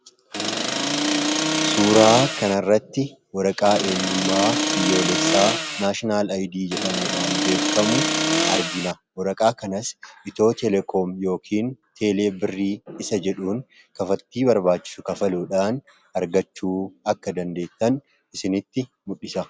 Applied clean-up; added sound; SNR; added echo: none; Accelerating, revving, vroom; -1 dB; none.